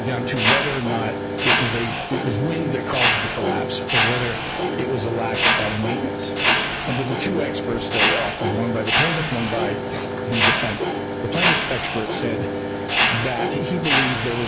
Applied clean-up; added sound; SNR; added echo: none; Mechanisms; -4 dB; none.